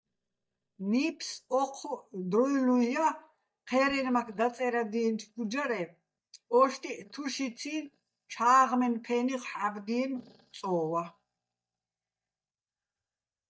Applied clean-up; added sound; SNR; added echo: neural mask model DeepFilterNet 3.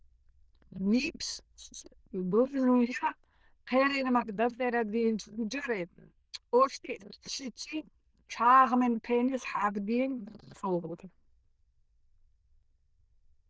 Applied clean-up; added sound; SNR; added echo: neural diffusion model UNIVERSE++.